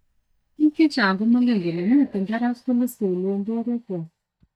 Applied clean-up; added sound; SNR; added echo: neural mask model DeepFilterNet 3.